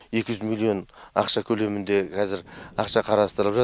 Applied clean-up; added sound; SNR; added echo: none; none; none; none.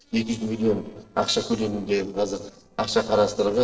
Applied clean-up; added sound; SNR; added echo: neural separator model SepFormer DNS4.